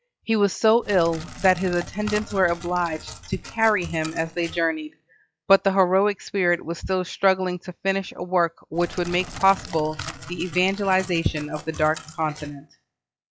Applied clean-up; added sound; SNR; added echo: classical method log-MMSE.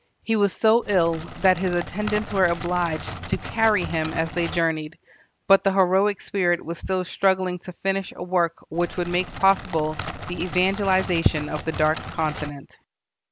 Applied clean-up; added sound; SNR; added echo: none; Crackle; 10 dB; none.